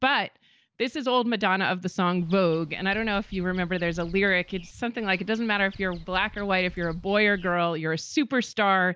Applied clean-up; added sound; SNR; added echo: none; Bird vocalization, bird call, bird song; 20 dB; none.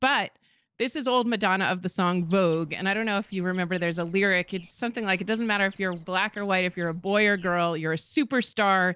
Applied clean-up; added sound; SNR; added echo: neural separator model SepFormer DNS4.